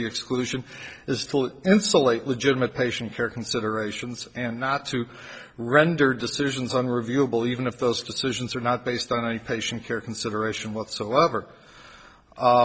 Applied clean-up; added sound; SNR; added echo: none; none; none; none.